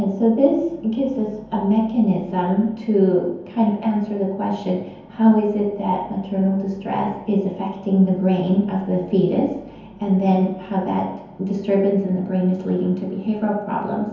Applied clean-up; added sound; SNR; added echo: none; none; none; reverberation time 0.9 s.